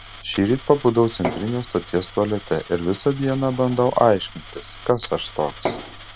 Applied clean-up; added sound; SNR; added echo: none; Fill (with liquid) / Glass / Water + Coin (dropping); 13 dB; none.